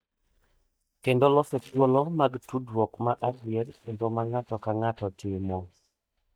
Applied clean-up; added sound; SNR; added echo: neural mask model DeepFilterNet 3.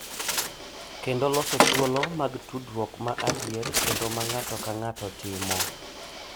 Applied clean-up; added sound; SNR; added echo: none; Bird; -1 dB; none.